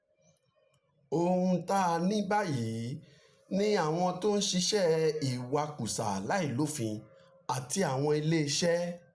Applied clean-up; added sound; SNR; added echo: none; none; none; none.